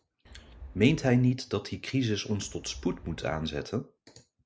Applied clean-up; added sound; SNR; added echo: none; Wind; 18 dB; none.